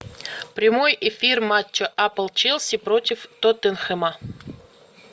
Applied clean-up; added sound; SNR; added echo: none; none; none; none.